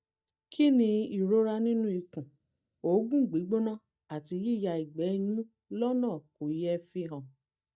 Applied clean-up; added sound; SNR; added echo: neural mask model DeepFilterNet 3.